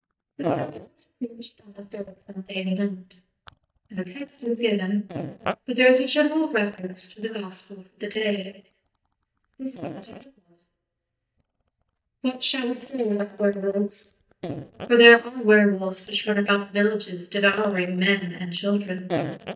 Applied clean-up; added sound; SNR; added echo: neural mask model DeepFilterNet 3.